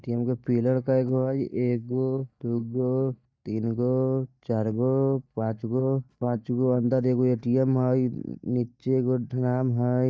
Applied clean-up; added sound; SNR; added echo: neural mask model DeepFilterNet 3.